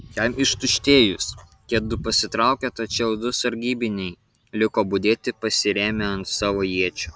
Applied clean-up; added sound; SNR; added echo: none; none; none; none.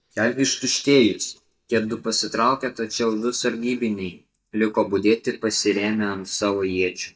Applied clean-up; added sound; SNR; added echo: neural mask model DeepFilterNet 3.